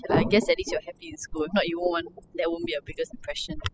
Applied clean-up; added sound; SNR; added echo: classical method spectral subtraction.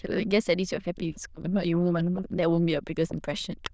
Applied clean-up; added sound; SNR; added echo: neural diffusion model UNIVERSE++.